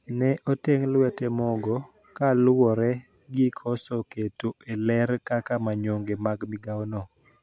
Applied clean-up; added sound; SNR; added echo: none; none; none; none.